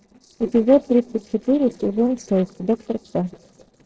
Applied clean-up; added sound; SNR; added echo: neural separator model SepFormer DNS4.